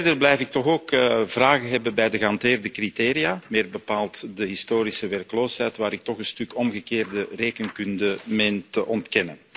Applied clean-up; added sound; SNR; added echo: none; none; none; none.